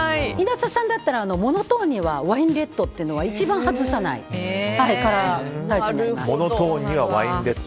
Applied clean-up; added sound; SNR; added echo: none; none; none; none.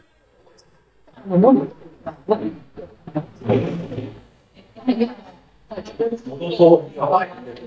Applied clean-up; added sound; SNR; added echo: neural mask model DeepFilterNet 3.